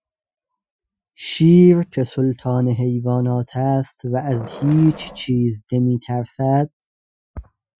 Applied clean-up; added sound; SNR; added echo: classical method Wiener filter.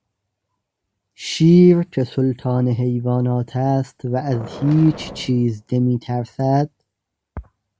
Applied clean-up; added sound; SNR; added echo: none; Boom; 17 dB; none.